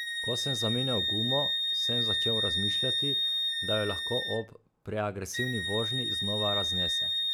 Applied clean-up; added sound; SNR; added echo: none; Wind instrument, woodwind instrument; -3 dB; none.